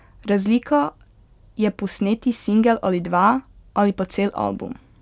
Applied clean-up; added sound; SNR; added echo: none; none; none; none.